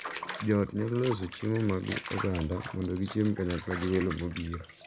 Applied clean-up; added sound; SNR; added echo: none; Bathtub (filling or washing) / Water; 11 dB; none.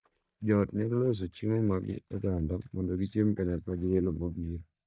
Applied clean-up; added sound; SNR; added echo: neural mask model DeepFilterNet 3.